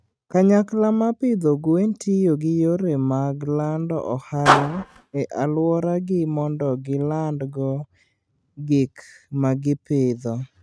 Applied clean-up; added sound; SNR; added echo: neural mask model RNNoise.